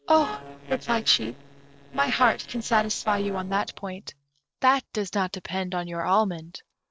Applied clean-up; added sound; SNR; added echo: neural separator model SepFormer DNS4.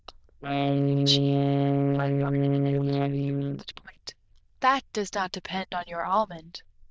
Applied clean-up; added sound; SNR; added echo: neural diffusion model UNIVERSE++.